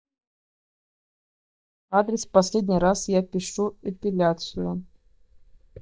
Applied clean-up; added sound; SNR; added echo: neural mask model DeepFilterNet 3.